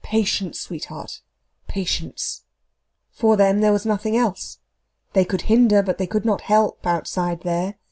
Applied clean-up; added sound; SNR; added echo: none; none; none; none.